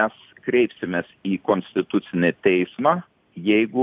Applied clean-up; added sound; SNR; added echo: none; none; none; none.